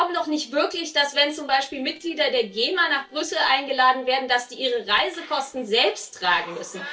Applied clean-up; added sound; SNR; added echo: neural separator model SepFormer DNS4.